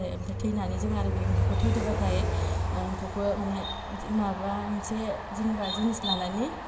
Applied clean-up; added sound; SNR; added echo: none; Train; 0 dB; reverberation time 2.9 s.